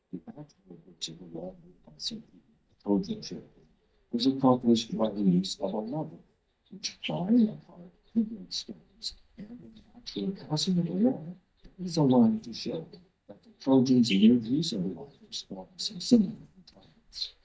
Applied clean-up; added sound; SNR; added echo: neural mask model DeepFilterNet 3.